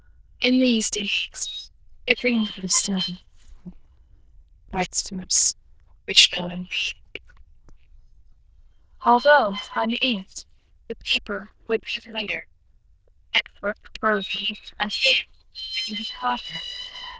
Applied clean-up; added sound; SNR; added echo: neural diffusion model UNIVERSE++.